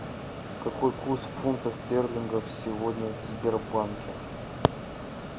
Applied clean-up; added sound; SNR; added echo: none; Mechanisms; 7 dB; none.